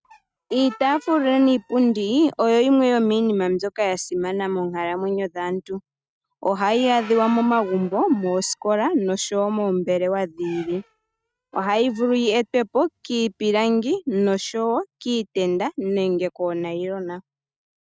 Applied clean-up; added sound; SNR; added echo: neural mask model RNNoise.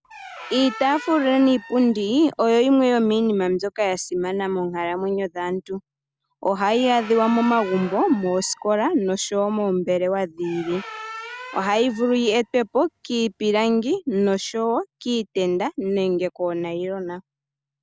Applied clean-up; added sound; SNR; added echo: none; Squeak; 17 dB; none.